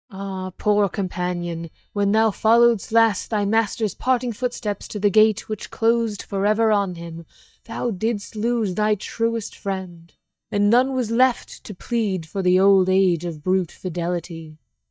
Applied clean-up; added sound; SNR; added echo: neural mask model DeepFilterNet 3.